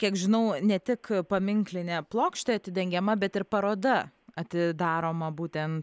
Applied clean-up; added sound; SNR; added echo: none; none; none; none.